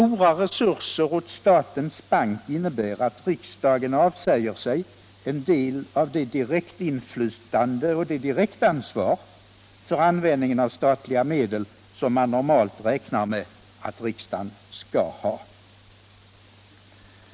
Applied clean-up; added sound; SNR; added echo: none; none; none; none.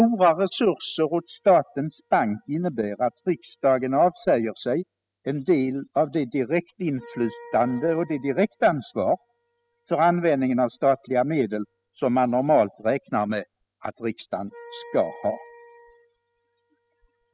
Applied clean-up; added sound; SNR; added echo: classical method spectral subtraction.